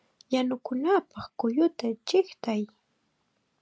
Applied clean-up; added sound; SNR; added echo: none; none; none; none.